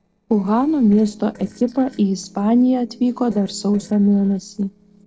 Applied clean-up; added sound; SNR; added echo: neural separator model SepFormer DNS4.